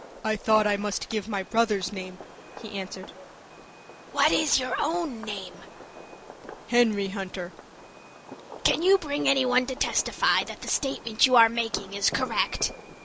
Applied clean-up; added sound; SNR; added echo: none; Fireworks; 17 dB; none.